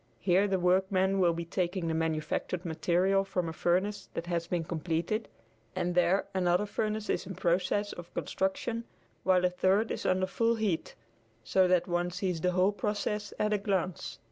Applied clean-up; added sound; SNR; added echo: none; none; none; none.